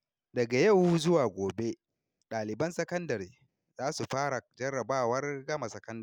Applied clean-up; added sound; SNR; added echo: none; none; none; none.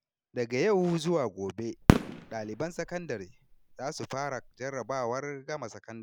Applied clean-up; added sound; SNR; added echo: none; Fireworks; -1 dB; none.